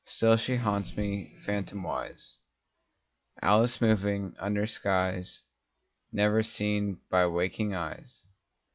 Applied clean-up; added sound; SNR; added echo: classical method log-MMSE.